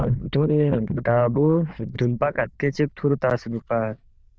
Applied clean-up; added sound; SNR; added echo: neural diffusion model UNIVERSE++.